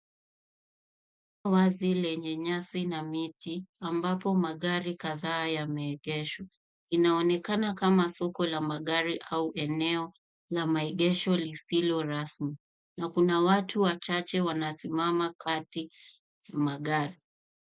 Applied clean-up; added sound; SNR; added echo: none; none; none; none.